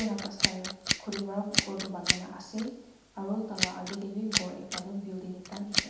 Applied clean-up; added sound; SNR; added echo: none; Scissors; -2 dB; reverberation time 0.8 s.